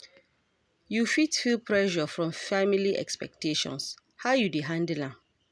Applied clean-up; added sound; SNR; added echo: none; none; none; none.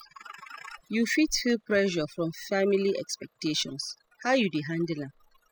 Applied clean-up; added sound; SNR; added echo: classical method spectral subtraction.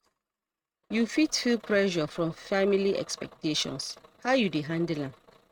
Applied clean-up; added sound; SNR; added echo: neural mask model RNNoise.